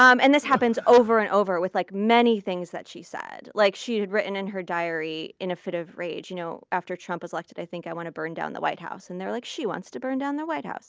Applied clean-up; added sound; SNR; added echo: none; none; none; none.